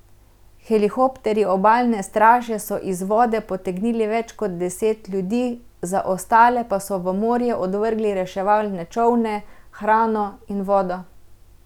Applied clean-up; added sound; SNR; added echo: none; none; none; none.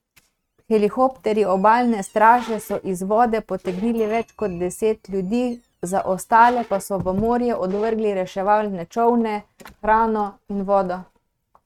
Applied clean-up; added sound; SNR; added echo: neural mask model RNNoise.